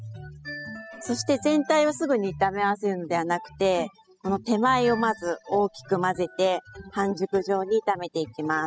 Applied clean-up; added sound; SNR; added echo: classical method spectral subtraction.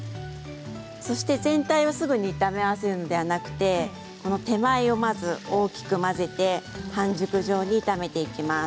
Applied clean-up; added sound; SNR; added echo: none; none; none; none.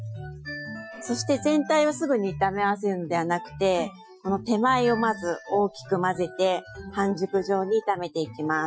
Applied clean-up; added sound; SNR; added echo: classical method Wiener filter.